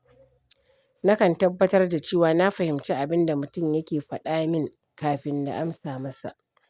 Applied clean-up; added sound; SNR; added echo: none; none; none; none.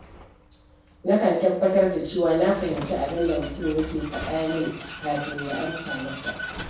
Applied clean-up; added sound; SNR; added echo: none; Vehicle; 12 dB; reverberation time 0.6 s.